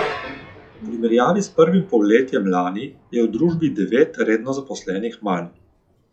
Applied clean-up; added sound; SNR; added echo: classical method log-MMSE.